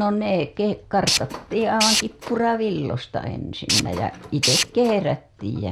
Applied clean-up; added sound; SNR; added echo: none; Tools; 3 dB; none.